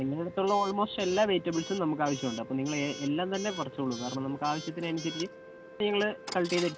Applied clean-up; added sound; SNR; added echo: none; Coin (dropping) / Alarm + Wind instrument, woodwind instrument; 13 dB; none.